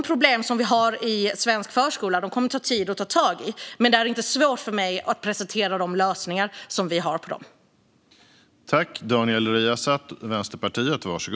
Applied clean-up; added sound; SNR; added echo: none; none; none; none.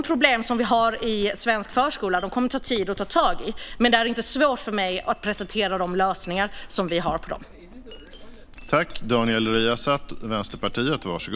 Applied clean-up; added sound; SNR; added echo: none; Chink, clink; 13 dB; none.